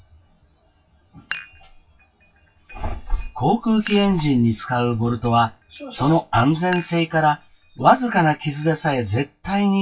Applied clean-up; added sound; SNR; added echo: classical method WPE with log-MMSE.